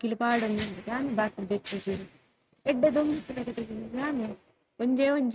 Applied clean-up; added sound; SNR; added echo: neural mask model RNNoise.